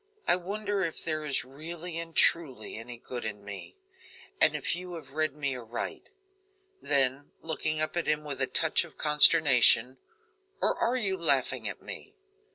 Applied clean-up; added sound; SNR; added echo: none; none; none; none.